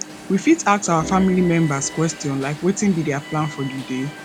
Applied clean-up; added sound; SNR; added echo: none; Alarm + Organ; 14 dB; none.